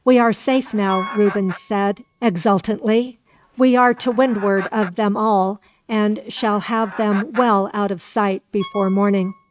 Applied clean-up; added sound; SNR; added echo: neural mask model RNNoise.